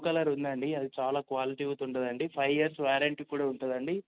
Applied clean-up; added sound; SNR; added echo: none; none; none; none.